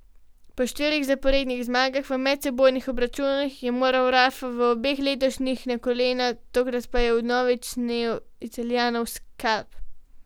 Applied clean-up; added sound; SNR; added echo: none; none; none; none.